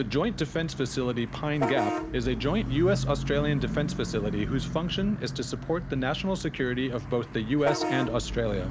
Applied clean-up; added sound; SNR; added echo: none; Bus / Vehicle horn, car horn, honking; 5 dB; none.